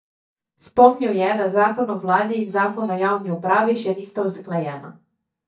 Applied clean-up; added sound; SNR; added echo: neural mask model DeepFilterNet 3.